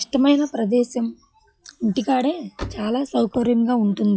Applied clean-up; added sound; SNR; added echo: classical method log-MMSE.